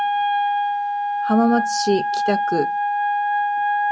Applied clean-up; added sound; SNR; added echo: none; Wind instrument, woodwind instrument; -3 dB; none.